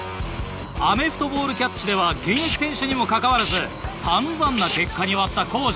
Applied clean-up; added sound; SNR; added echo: none; Tools; 4 dB; none.